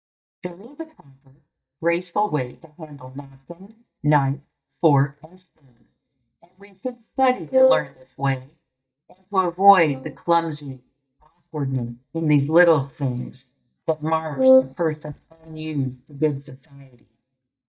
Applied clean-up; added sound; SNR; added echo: neural mask model DeepFilterNet 3.